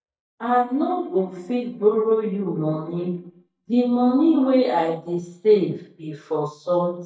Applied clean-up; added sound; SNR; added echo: neural mask model DeepFilterNet 3.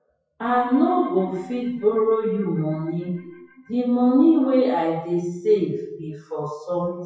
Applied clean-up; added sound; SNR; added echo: classical method WPE with log-MMSE.